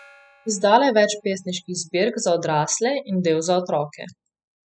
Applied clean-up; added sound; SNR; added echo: classical method spectral subtraction.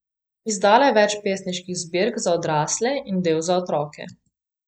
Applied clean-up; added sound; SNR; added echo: neural mask model Resemble Enhance denoiser.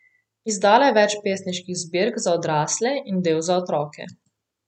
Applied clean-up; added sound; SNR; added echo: none; none; none; none.